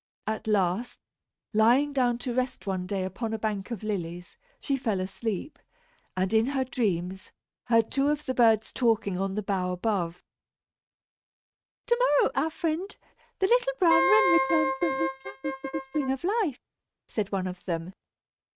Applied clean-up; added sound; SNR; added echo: neural mask model RNNoise.